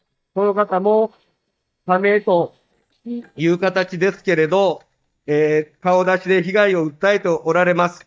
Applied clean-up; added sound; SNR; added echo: neural mask model DeepFilterNet 3.